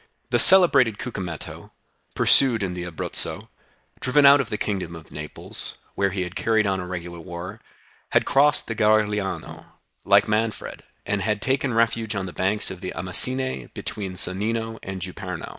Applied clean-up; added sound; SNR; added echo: neural mask model Resemble Enhance denoiser.